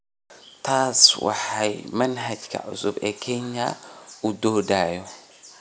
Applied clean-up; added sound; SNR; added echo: none; none; none; none.